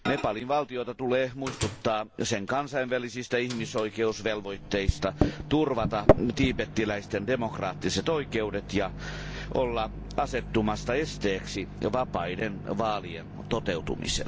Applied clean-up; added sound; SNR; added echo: none; Microwave oven; 4 dB; none.